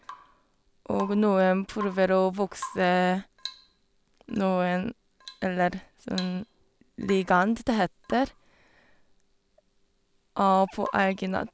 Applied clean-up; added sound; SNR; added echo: none; Drip / Water tap, faucet / Rain; 18 dB; none.